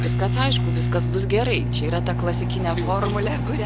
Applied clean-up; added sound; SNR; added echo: none; Microwave oven; -3 dB; none.